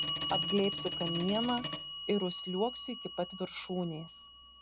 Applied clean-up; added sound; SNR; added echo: none; Telephone; -4 dB; none.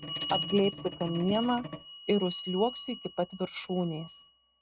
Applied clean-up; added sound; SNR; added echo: neural mask model RNNoise.